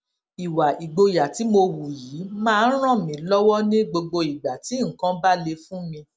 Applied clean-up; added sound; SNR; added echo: none; none; none; none.